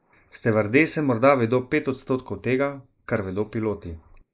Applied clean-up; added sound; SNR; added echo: neural mask model Resemble Enhance denoiser.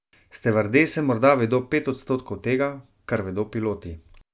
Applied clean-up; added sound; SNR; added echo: none; none; none; none.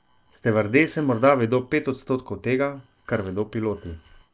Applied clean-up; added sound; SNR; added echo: neural separator model SepFormer DNS4.